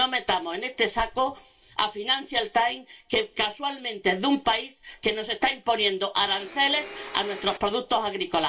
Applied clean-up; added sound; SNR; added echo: none; Domestic sounds, home sounds; 14 dB; reverberation time 0.2 s.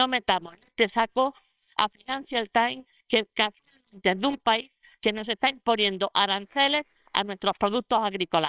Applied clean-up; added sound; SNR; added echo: neural separator model SepFormer WHAMR!.